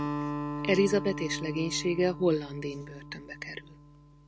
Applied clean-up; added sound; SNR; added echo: none; Acoustic guitar; 7 dB; none.